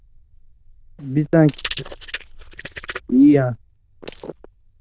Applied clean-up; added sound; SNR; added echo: neural diffusion model UNIVERSE++.